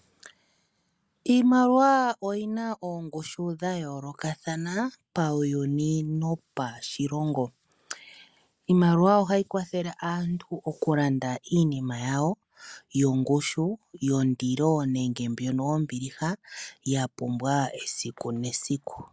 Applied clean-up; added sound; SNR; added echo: none; none; none; none.